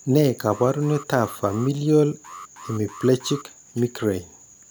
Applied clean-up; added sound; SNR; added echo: none; Alarm; 19 dB; none.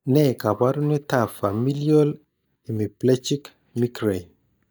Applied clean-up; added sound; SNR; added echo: neural mask model DeepFilterNet 3.